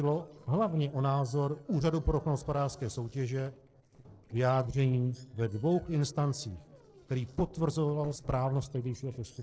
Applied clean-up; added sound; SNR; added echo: neural separator model SepFormer DNS4.